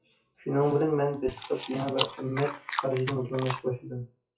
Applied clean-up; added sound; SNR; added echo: classical method WPE with log-MMSE.